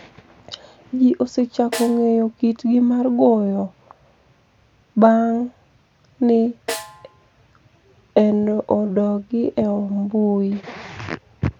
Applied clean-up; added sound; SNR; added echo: none; Snare drum; 16 dB; none.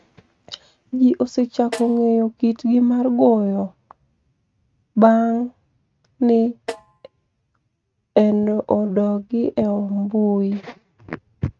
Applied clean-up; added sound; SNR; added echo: neural mask model RNNoise.